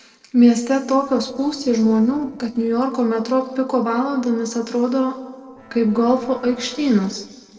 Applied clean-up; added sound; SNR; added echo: neural separator model SepFormer DNS4.